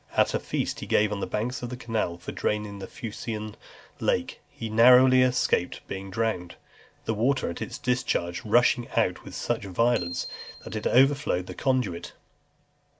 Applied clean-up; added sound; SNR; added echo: none; Bicycle bell; 18 dB; none.